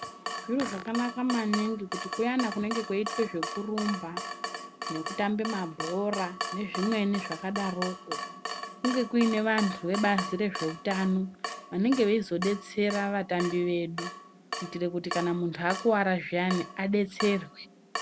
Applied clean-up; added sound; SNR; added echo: none; Drip / Water tap, faucet; 8 dB; none.